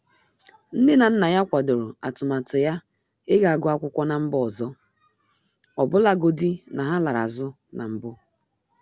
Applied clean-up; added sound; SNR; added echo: none; none; none; none.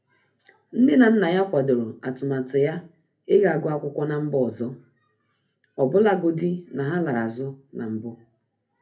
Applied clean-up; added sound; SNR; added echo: none; none; none; reverberation time 0.3 s.